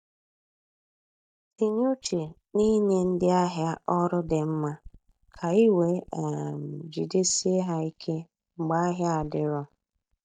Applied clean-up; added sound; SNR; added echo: neural mask model DeepFilterNet 3.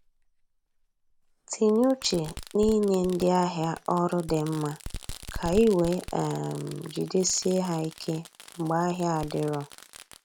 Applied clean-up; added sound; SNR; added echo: none; Fireworks; 16 dB; none.